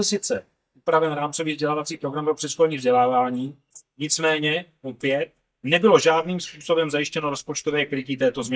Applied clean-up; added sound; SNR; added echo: neural mask model DeepFilterNet 3.